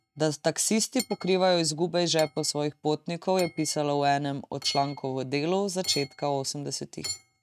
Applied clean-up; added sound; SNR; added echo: neural mask model RNNoise.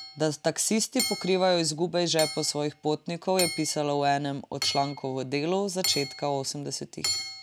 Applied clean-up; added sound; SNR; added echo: none; Hammer / Chink, clink; 9 dB; none.